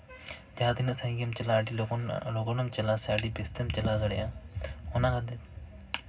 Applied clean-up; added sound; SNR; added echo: none; Snare drum; 17 dB; reverberation time 0.4 s.